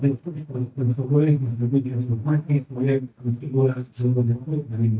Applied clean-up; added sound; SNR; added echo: neural mask model DeepFilterNet 3.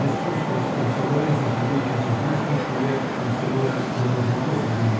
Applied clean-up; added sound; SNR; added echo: none; Traffic noise, roadway noise; 1 dB; reverberation time 0.6 s.